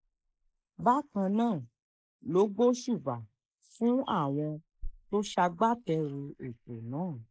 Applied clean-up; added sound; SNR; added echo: neural mask model Resemble Enhance denoiser.